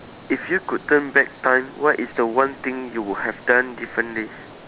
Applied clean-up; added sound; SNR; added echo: none; Stream; 19 dB; none.